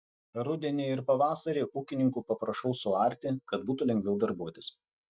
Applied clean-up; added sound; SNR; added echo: neural mask model DeepFilterNet 3.